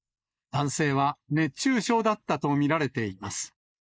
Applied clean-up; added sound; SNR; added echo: neural mask model Resemble Enhance denoiser.